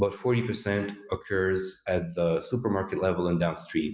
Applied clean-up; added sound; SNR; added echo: none; none; none; none.